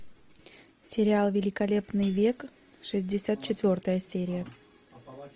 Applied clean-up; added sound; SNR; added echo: none; Hi-hat; 13 dB; none.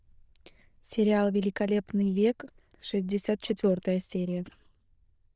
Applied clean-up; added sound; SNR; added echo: neural diffusion model UNIVERSE++.